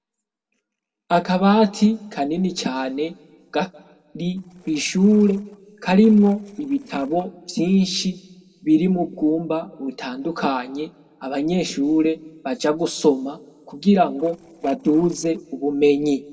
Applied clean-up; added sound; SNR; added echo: neural separator model SepFormer DNS4.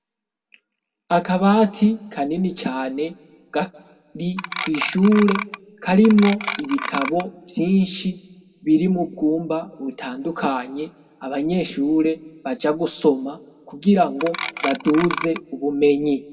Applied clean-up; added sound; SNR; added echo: none; Clock; 6 dB; reverberation time 0.5 s.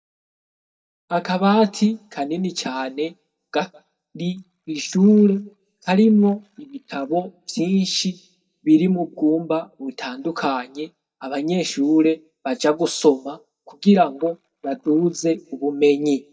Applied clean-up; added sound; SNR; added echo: neural mask model DeepFilterNet 3.